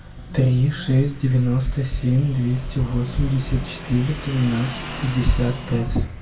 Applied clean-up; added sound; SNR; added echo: none; Motorcycle / Engine; 16 dB; reverberation time 0.2 s.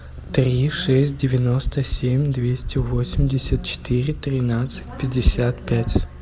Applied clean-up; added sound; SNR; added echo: none; none; none; none.